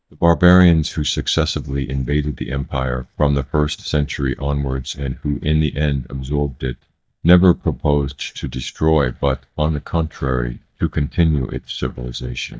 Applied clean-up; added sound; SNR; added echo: neural mask model DeepFilterNet 3.